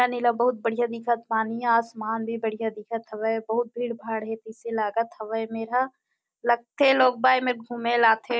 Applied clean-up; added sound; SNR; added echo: none; none; none; none.